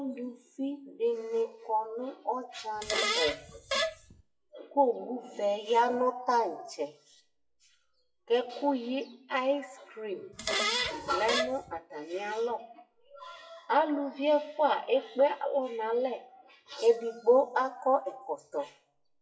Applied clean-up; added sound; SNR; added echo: classical method WPE with log-MMSE.